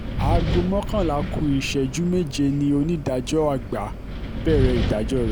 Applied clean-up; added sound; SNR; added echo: none; Wind; 3 dB; none.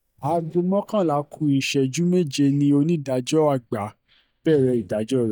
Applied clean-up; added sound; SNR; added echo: neural mask model DeepFilterNet 3.